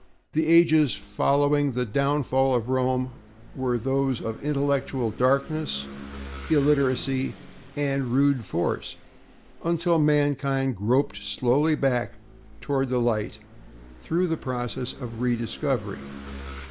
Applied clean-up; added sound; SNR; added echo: none; Engine / Vehicle; 17 dB; none.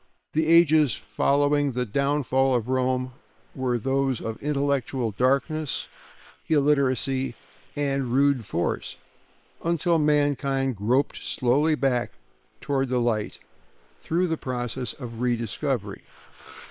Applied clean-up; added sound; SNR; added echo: neural separator model SepFormer WHAM!.